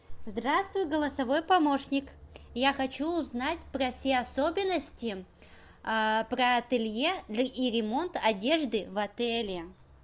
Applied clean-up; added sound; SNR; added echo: none; none; none; none.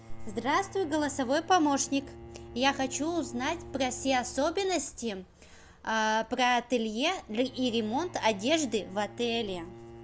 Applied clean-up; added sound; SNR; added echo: none; Bowed string instrument; 19 dB; none.